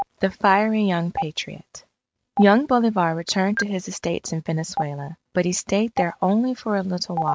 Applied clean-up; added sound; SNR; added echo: neural mask model RNNoise.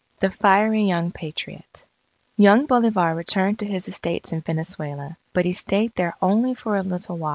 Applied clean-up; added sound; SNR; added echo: none; none; none; none.